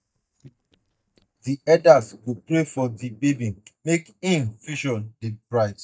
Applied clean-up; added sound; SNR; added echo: neural mask model DeepFilterNet 3.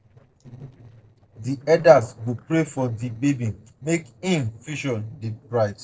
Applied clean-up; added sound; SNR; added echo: neural separator model SepFormer DNS4.